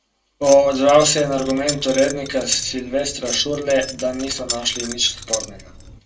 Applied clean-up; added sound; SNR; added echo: none; Keys jangling; 11 dB; reverberation time 0.2 s.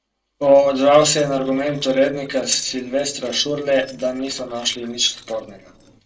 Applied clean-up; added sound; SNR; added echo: neural separator model SepFormer DNS4.